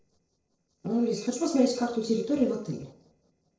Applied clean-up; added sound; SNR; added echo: neural separator model SepFormer DNS4.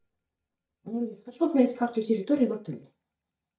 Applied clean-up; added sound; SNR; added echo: neural mask model DeepFilterNet 3.